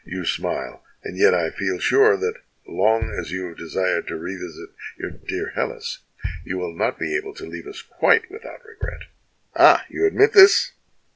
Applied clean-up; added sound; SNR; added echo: none; Bass drum; 13 dB; none.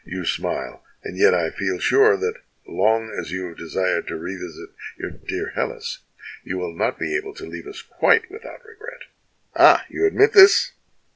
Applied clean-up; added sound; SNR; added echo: none; none; none; none.